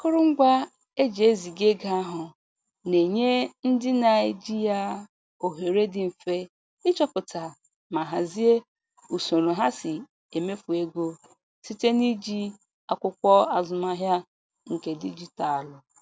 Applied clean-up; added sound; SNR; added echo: none; none; none; none.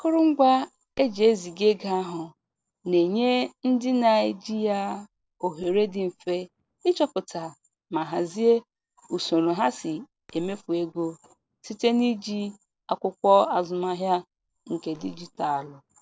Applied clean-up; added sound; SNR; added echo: neural separator model SepFormer DNS4.